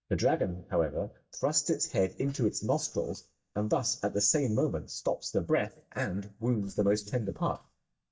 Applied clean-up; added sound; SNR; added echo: neural mask model DeepFilterNet 3.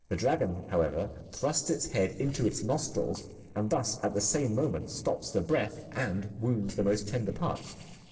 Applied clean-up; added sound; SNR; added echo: neural separator model SepFormer DNS4.